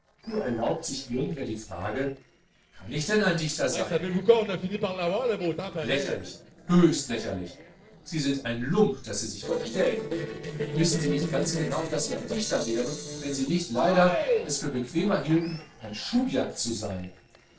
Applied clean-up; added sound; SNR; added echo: neural separator model SepFormer DNS4.